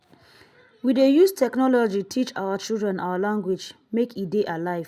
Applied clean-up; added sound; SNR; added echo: none; none; none; none.